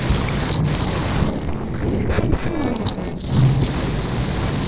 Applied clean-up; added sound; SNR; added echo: neural separator model SepFormer DNS4.